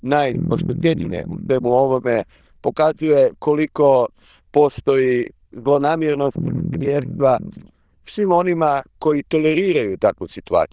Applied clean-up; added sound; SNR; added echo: neural diffusion model UNIVERSE++.